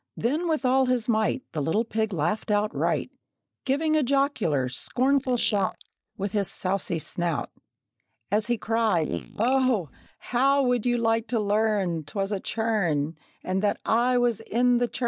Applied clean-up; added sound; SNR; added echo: neural mask model Resemble Enhance denoiser.